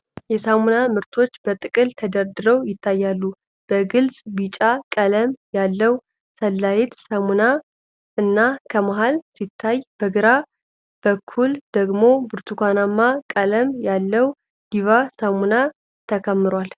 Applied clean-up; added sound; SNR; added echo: none; none; none; none.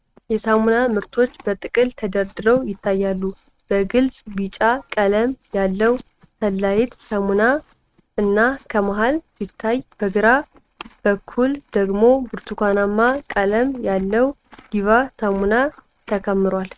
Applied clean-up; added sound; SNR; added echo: neural mask model RNNoise.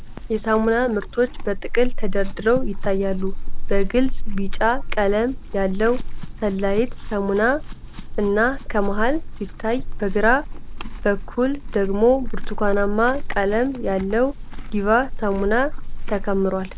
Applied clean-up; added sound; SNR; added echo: none; Chewing, mastication / Livestock, farm animals, working animals; 1 dB; none.